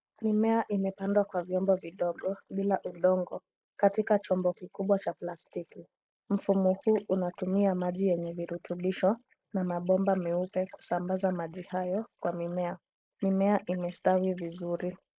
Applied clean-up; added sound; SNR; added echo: neural mask model Resemble Enhance denoiser.